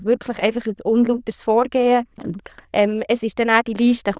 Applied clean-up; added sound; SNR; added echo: neural diffusion model UNIVERSE++.